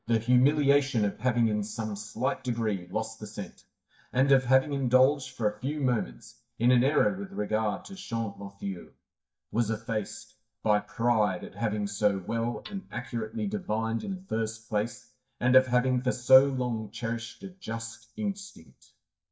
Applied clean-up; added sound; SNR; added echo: neural mask model DeepFilterNet 3.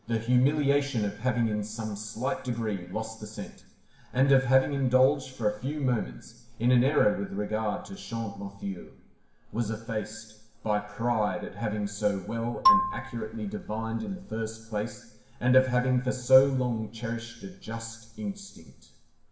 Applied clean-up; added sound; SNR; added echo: none; Marimba, xylophone; 0 dB; reverberation time 0.8 s.